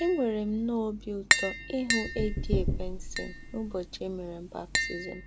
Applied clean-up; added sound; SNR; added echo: none; Knock / Wood + Tap; -1 dB; none.